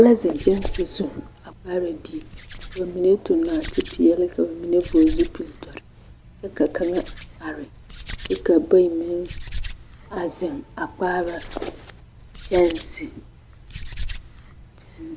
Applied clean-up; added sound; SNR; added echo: none; Hands; 12 dB; none.